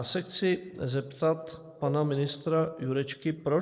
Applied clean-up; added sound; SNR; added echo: neural mask model Resemble Enhance denoiser.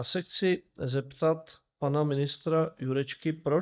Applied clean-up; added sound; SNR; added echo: neural mask model DeepFilterNet 3.